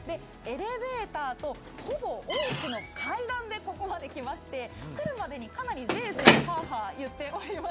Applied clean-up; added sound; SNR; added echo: none; Squeak / Slam / Wood; -2 dB; none.